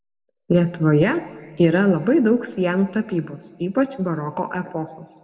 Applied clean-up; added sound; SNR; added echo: none; none; none; reverberation time 1.1 s.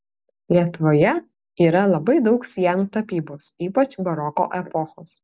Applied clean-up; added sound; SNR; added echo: none; none; none; none.